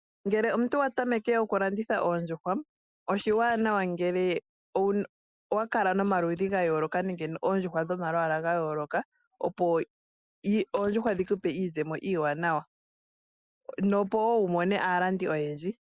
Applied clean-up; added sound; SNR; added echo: neural mask model Resemble Enhance denoiser.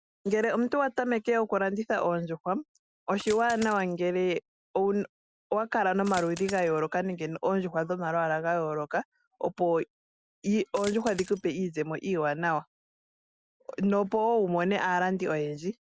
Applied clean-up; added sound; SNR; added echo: none; Coin (dropping); 15 dB; none.